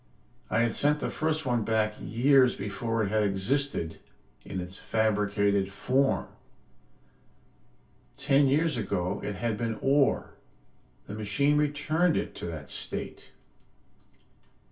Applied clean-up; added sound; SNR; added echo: none; none; none; reverberation time 0.1 s.